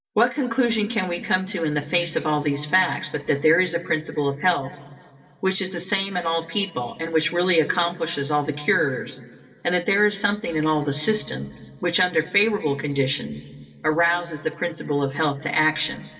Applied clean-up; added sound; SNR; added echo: none; none; none; reverberation time 2.9 s.